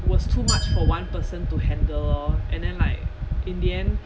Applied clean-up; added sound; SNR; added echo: none; Glass; 15 dB; none.